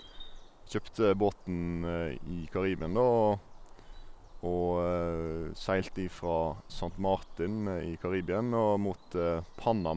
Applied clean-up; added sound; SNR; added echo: none; Bird vocalization, bird call, bird song; 13 dB; none.